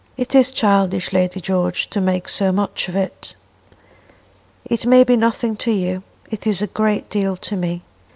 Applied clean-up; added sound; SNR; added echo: none; none; none; none.